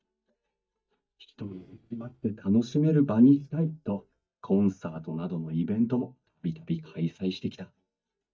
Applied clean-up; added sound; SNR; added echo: neural mask model DeepFilterNet 3.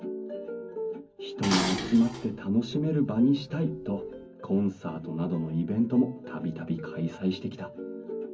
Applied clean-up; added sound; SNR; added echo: none; Dishes, pots, and pans; 8 dB; reverberation time 0.4 s.